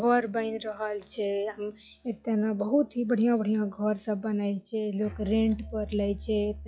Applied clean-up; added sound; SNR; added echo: classical method log-MMSE.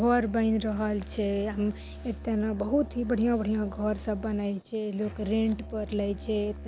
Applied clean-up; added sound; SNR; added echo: none; Musical instrument; 13 dB; none.